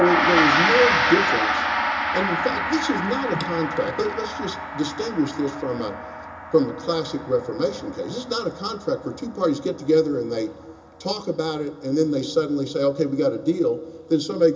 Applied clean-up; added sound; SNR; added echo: none; Gong; 3 dB; reverberation time 0.2 s.